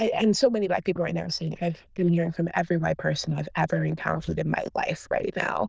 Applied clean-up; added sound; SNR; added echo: neural diffusion model UNIVERSE++.